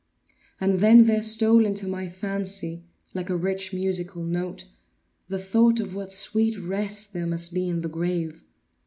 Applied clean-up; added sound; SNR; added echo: none; none; none; none.